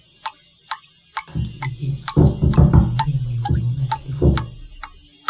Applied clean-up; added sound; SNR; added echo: none; Drip; 12 dB; reverberation time 0.6 s.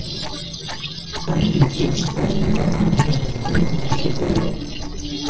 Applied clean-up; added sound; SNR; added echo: neural separator model SepFormer DNS4.